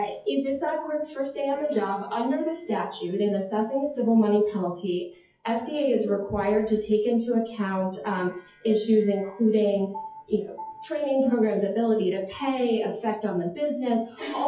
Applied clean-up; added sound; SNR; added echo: classical method WPE with log-MMSE.